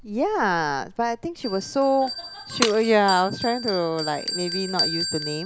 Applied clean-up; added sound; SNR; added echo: none; Shatter + Bell; 8 dB; none.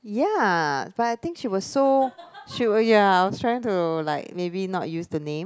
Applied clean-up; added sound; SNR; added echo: none; none; none; none.